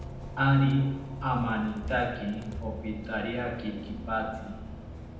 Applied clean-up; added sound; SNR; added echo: none; Bus; 10 dB; reverberation time 0.8 s.